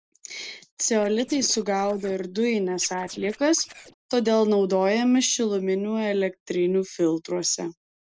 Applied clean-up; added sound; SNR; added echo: neural separator model SepFormer DNS4.